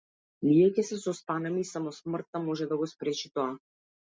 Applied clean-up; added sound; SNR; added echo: none; none; none; none.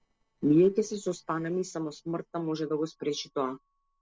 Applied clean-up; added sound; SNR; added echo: neural separator model SepFormer DNS4.